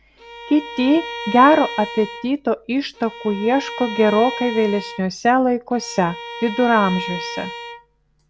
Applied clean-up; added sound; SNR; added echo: none; Bowed string instrument; 12 dB; none.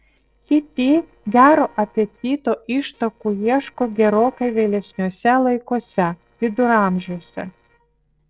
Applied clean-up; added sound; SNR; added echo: neural separator model SepFormer DNS4.